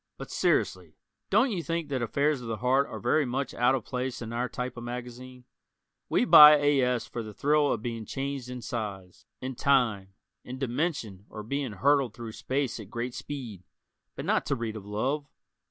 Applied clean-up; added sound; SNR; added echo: none; none; none; none.